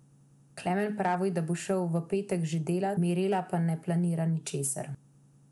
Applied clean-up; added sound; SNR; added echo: none; none; none; none.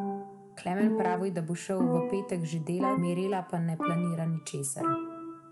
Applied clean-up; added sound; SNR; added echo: none; Percussion; 2 dB; none.